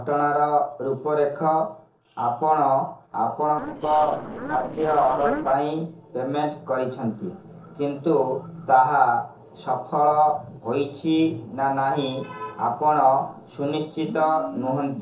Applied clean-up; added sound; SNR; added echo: neural separator model SepFormer DNS4.